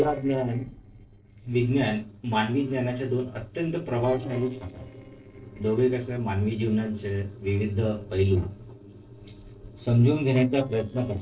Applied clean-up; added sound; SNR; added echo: neural separator model SepFormer DNS4.